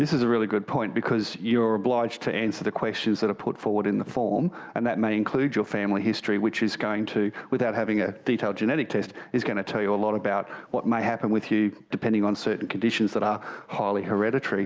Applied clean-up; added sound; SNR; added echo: none; none; none; none.